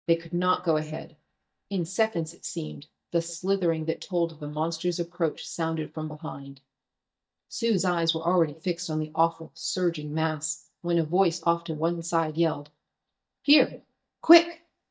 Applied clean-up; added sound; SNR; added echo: neural mask model DeepFilterNet 3.